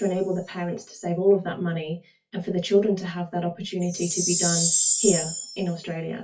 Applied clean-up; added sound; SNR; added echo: classical method WPE with log-MMSE.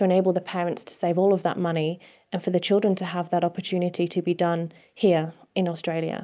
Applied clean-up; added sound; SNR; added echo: none; none; none; none.